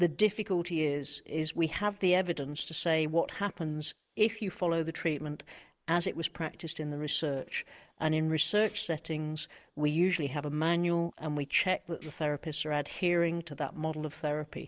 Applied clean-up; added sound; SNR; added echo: neural mask model Resemble Enhance denoiser.